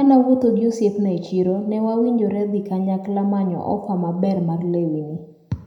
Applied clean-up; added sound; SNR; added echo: none; none; none; reverberation time 0.7 s.